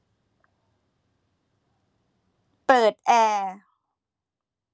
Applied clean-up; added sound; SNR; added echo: none; none; none; none.